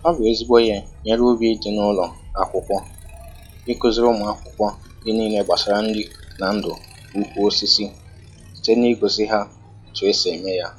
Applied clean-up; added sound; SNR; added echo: classical method log-MMSE.